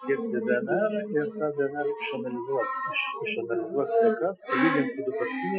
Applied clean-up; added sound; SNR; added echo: classical method Wiener filter.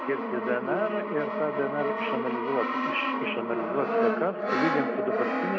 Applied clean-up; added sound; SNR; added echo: none; Brass instrument; -2 dB; none.